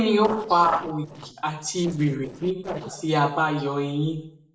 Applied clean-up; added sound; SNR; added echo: neural separator model SepFormer DNS4.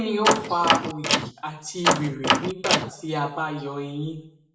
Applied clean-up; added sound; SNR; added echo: none; Door; -4 dB; reverberation time 0.6 s.